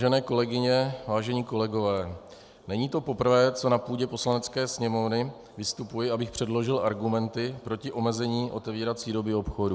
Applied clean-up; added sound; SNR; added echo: none; none; none; none.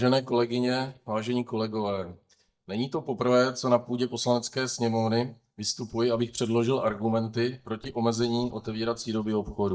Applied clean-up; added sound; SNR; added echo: neural mask model DeepFilterNet 3.